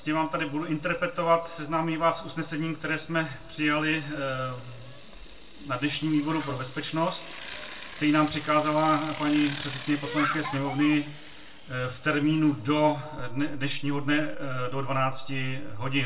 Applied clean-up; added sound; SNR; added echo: none; Bicycle; 9 dB; reverberation time 0.2 s.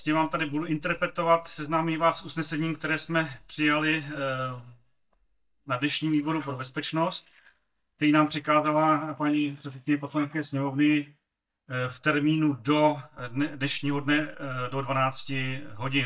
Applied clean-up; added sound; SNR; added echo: neural mask model DeepFilterNet 3.